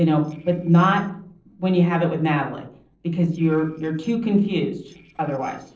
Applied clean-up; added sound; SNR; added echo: neural separator model SepFormer DNS4.